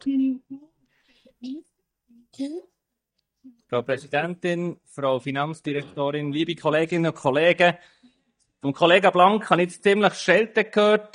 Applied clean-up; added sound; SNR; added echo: neural mask model DeepFilterNet 3.